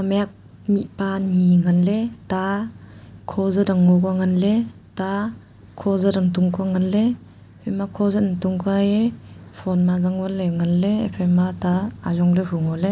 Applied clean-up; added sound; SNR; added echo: none; none; none; none.